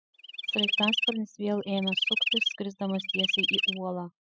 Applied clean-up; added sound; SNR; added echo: classical method spectral subtraction.